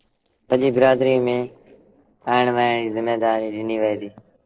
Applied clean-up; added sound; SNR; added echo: neural separator model SepFormer DNS4.